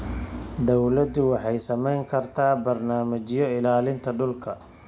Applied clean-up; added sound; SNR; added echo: none; none; none; none.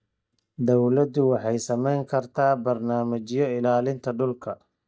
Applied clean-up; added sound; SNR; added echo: neural mask model DeepFilterNet 3.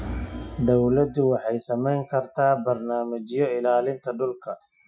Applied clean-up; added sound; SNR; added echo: classical method Wiener filter.